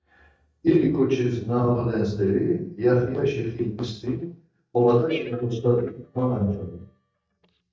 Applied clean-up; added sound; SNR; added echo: neural mask model DeepFilterNet 3.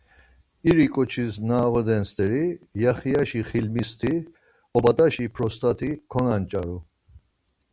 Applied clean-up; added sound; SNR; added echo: none; none; none; none.